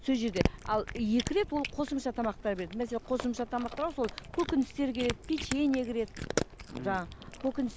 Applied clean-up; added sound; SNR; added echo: none; Cat; 7 dB; none.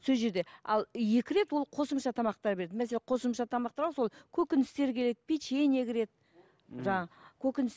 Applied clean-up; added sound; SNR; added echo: none; none; none; none.